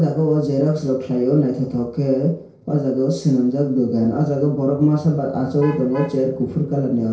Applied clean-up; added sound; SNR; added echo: neural separator model SepFormer DNS4.